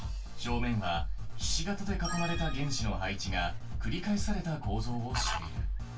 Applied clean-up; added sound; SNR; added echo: none; Fowl; 17 dB; reverberation time 0.2 s.